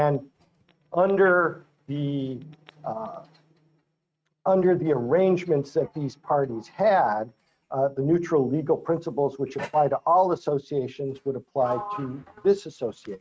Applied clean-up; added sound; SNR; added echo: neural mask model RNNoise.